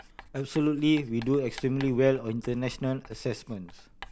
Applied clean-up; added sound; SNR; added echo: none; Writing; 19 dB; none.